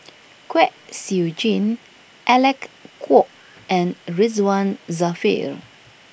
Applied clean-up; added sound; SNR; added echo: none; none; none; none.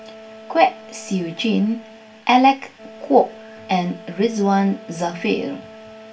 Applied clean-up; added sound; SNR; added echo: none; Wind instrument, woodwind instrument; 20 dB; reverberation time 0.2 s.